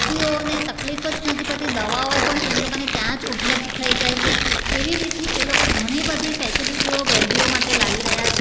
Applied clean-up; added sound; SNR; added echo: none; Tearing; -4 dB; none.